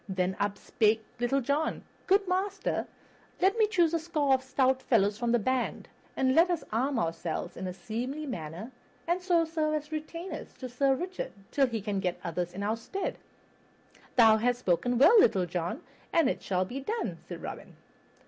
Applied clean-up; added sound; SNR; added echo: none; none; none; none.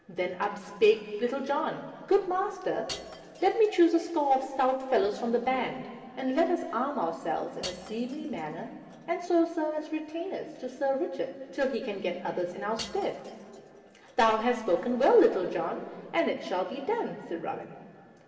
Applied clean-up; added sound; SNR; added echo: none; Shatter / Crushing; 20 dB; reverberation time 2.4 s.